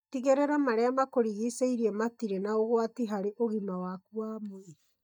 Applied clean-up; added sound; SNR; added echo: neural mask model DeepFilterNet 3.